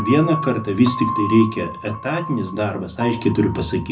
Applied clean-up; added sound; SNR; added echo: none; Piano; 9 dB; reverberation time 0.4 s.